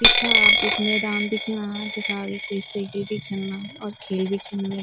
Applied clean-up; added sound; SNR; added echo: none; Coin (dropping); -4 dB; none.